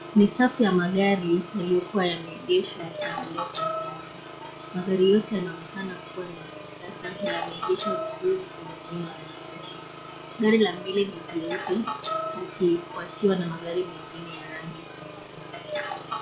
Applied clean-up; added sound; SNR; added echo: classical method log-MMSE.